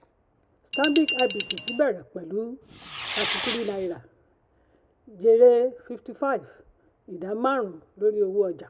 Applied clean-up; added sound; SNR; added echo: none; Glass + Fireworks; 1 dB; none.